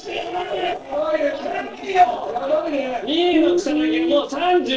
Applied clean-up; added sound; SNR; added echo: neural separator model SepFormer DNS4.